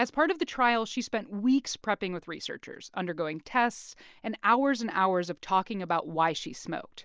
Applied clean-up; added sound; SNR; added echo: none; none; none; none.